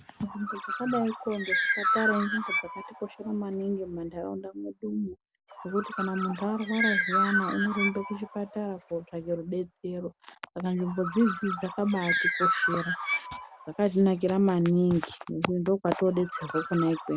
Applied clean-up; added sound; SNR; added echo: none; Bird; 4 dB; none.